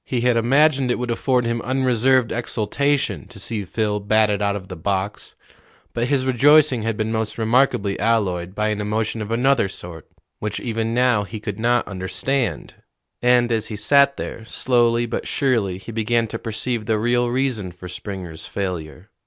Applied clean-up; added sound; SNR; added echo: none; none; none; none.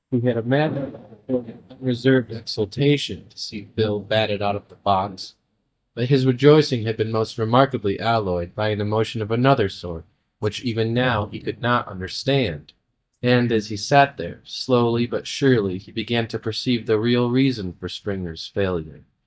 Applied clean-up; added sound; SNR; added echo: neural mask model DeepFilterNet 3.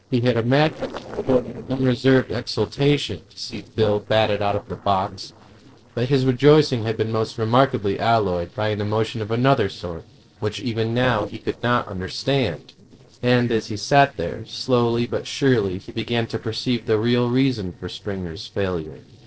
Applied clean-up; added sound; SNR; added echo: neural separator model SepFormer DNS4.